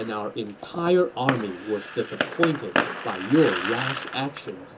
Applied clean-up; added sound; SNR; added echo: none; Fireworks; 5 dB; reverberation time 0.2 s.